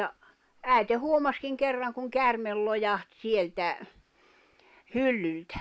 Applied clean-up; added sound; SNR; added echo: none; none; none; none.